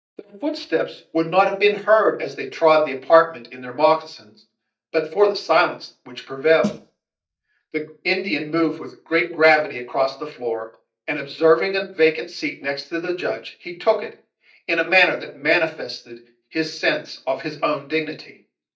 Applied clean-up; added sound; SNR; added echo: neural mask model DeepFilterNet 3.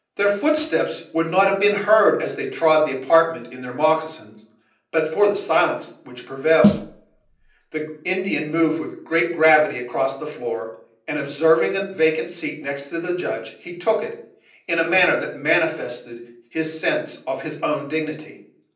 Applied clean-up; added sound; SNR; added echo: none; Snare drum; 3 dB; reverberation time 0.6 s.